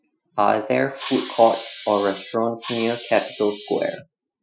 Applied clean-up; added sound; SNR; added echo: classical method Wiener filter.